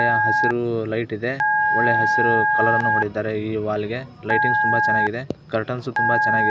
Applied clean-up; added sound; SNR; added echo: none; Telephone; -4 dB; none.